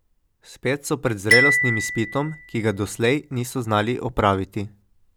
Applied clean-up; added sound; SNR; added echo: none; Glockenspiel; 1 dB; none.